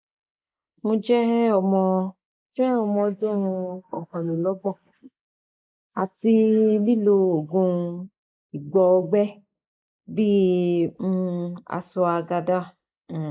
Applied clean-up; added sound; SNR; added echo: neural mask model Resemble Enhance denoiser.